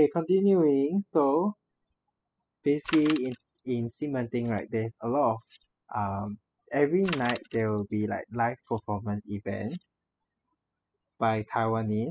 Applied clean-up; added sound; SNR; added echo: classical method spectral subtraction.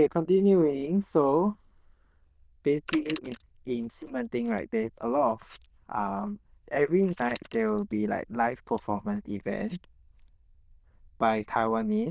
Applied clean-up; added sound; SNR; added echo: neural diffusion model UNIVERSE++.